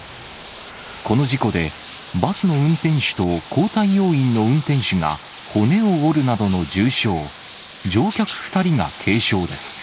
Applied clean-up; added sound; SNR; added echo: neural mask model Resemble Enhance denoiser.